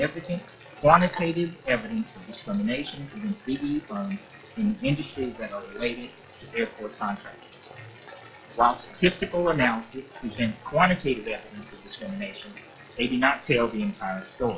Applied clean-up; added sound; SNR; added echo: classical method log-MMSE.